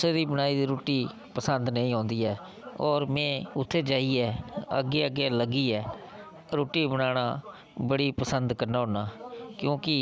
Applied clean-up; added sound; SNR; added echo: none; none; none; none.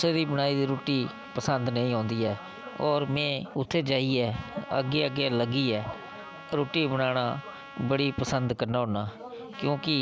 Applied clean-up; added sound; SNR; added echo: none; Trumpet; 18 dB; none.